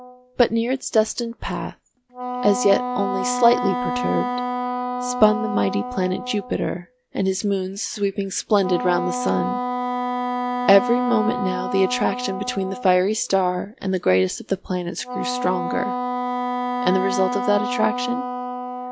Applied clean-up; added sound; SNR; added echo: none; Wind instrument, woodwind instrument; 4 dB; none.